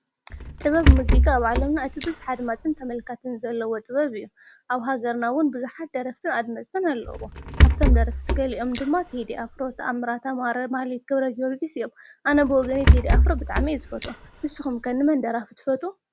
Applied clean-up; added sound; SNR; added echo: none; Rattle / Breathing; -4 dB; none.